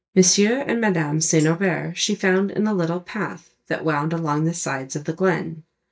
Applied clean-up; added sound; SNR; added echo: neural mask model DeepFilterNet 3.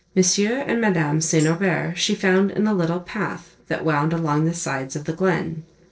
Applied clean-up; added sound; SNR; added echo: neural separator model SepFormer DNS4.